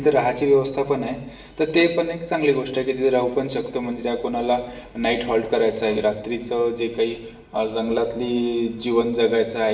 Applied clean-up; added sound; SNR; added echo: none; none; none; reverberation time 0.8 s.